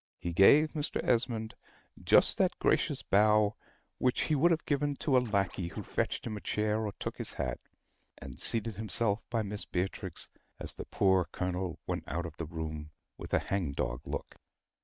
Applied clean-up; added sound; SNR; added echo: neural mask model RNNoise.